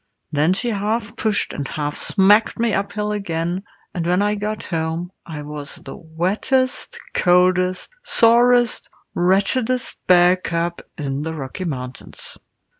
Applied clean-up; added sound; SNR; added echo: none; none; none; none.